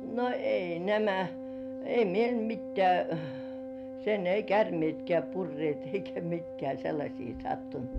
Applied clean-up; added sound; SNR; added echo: none; Organ; 9 dB; none.